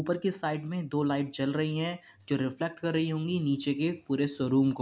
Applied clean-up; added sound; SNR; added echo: none; none; none; none.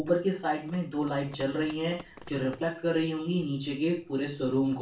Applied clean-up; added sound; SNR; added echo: none; Run; 20 dB; reverberation time 0.2 s.